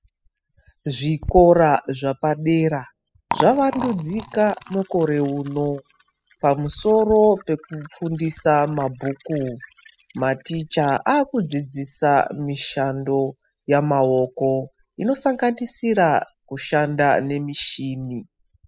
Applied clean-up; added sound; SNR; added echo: classical method spectral subtraction.